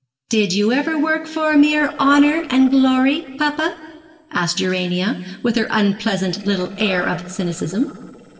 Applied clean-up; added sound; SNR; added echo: neural separator model SepFormer DNS4.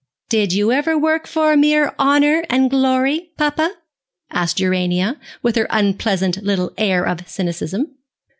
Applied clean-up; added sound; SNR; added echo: none; none; none; none.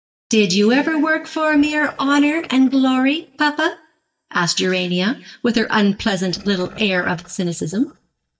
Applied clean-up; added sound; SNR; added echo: neural mask model DeepFilterNet 3.